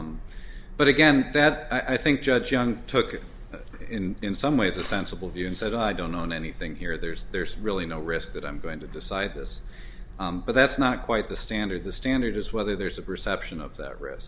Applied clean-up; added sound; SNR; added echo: none; none; none; none.